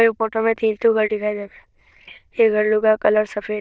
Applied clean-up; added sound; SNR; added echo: neural diffusion model UNIVERSE++.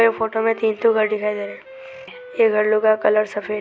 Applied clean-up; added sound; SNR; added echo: none; Wind instrument, woodwind instrument; 18 dB; none.